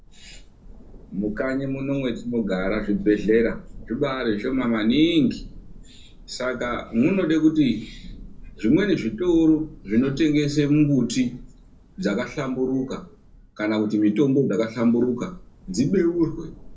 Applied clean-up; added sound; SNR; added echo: none; Thunder / Rain; 18 dB; reverberation time 0.3 s.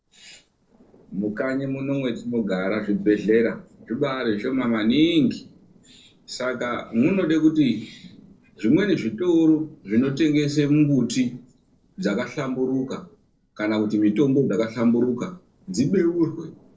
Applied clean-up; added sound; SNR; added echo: neural separator model SepFormer DNS4.